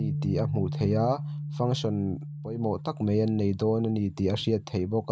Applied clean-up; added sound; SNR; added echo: none; Bass guitar; 8 dB; none.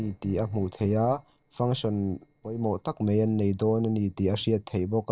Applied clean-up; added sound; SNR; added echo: neural separator model SepFormer DNS4.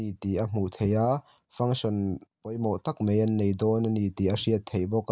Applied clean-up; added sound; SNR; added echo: none; none; none; none.